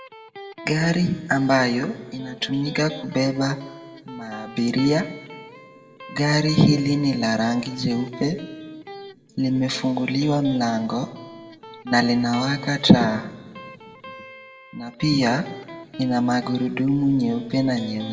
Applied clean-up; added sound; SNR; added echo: none; Electric guitar; 17 dB; reverberation time 1.2 s.